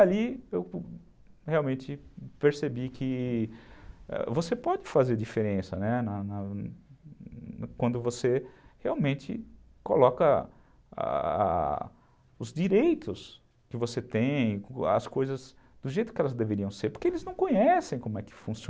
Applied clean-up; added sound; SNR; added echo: none; none; none; none.